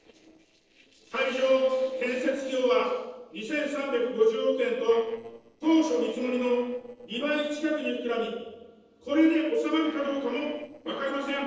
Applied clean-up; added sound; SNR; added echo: neural separator model SepFormer DNS4.